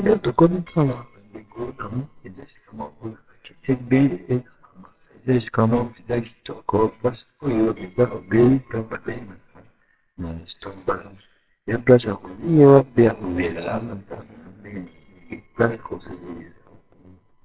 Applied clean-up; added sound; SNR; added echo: neural separator model SepFormer WHAMR!.